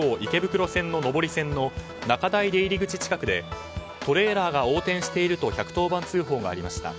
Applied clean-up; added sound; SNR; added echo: none; Bowed string instrument; 17 dB; none.